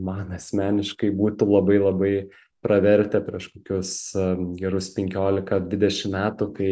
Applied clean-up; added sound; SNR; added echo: none; none; none; none.